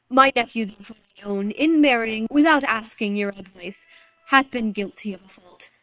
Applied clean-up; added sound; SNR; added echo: neural separator model SepFormer WHAM!.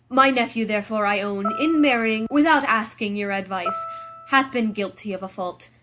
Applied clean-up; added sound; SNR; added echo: none; Piano; 13 dB; none.